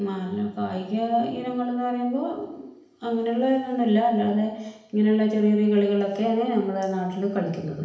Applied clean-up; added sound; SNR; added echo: none; none; none; reverberation time 0.8 s.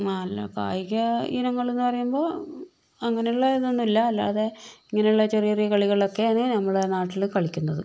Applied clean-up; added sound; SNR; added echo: none; none; none; none.